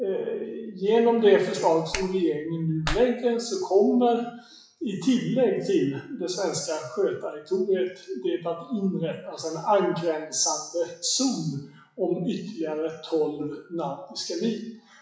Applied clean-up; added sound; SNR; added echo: classical method WPE with log-MMSE.